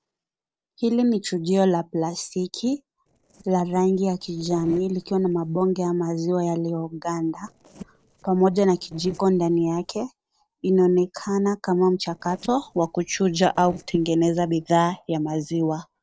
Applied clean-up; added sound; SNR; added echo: neural separator model SepFormer DNS4.